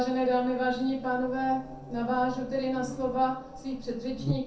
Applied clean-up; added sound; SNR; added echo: none; Buzz; 12 dB; reverberation time 0.6 s.